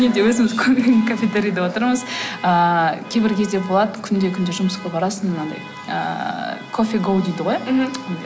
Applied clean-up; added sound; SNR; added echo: none; Alarm; 19 dB; none.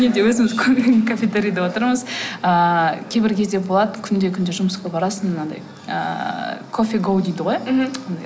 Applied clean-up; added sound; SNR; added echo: none; none; none; none.